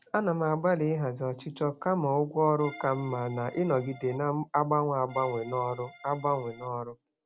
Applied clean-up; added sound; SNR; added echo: none; Accordion; 19 dB; none.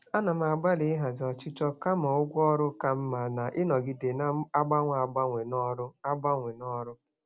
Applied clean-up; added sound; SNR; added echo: none; none; none; none.